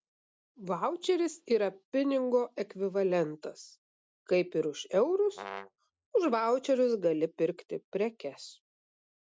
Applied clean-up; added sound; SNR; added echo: none; Brass instrument; 14 dB; none.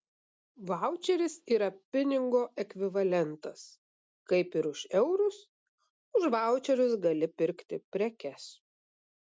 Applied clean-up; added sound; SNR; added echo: none; none; none; none.